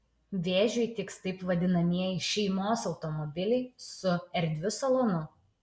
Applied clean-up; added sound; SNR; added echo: none; none; none; none.